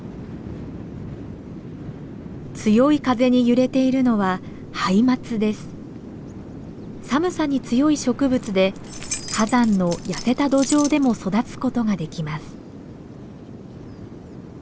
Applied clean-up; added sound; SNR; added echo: none; Keys jangling; 12 dB; none.